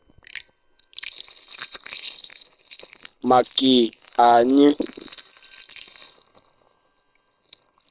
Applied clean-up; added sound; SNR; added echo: neural separator model SepFormer WHAM!.